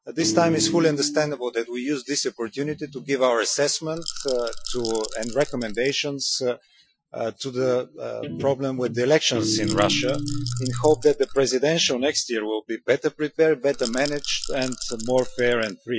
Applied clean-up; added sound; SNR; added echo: classical method Wiener filter.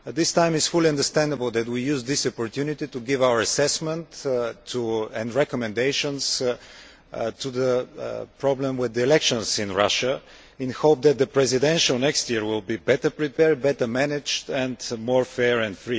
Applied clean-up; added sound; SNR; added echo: none; none; none; none.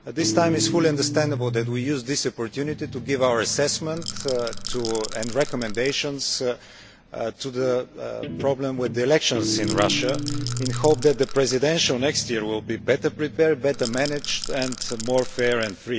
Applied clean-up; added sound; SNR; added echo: none; Guitar + Rattle / Rattle (instrument); 7 dB; none.